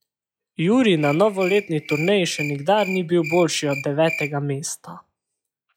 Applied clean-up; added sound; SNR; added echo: classical method log-MMSE.